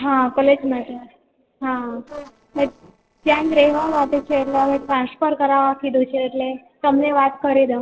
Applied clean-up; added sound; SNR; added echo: neural separator model SepFormer DNS4.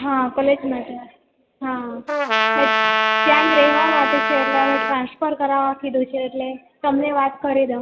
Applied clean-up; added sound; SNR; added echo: none; Trumpet; -2 dB; reverberation time 0.3 s.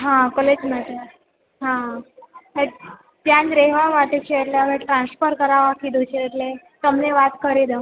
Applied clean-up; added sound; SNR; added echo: none; none; none; none.